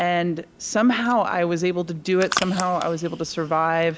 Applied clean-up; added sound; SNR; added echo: neural mask model Resemble Enhance denoiser.